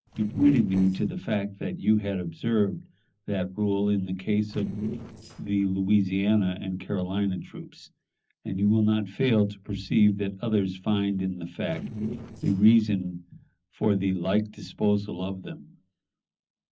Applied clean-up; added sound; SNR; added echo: neural separator model SepFormer DNS4.